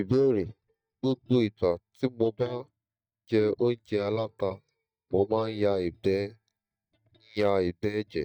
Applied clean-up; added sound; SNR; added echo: neural mask model DeepFilterNet 3.